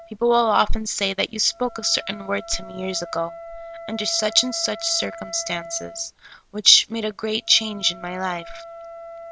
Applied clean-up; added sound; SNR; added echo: none; Wind instrument, woodwind instrument; 16 dB; none.